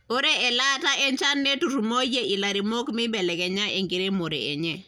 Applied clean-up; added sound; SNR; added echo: none; none; none; none.